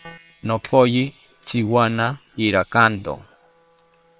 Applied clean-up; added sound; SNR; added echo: neural separator model SepFormer WHAM!.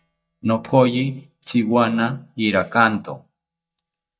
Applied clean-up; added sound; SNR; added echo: neural mask model DeepFilterNet 3.